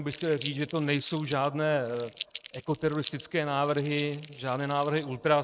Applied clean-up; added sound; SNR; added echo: neural mask model RNNoise.